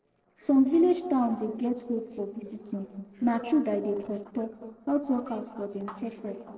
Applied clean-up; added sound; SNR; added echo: neural separator model SepFormer DNS4.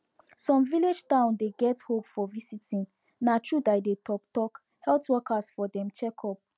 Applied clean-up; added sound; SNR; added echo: none; none; none; none.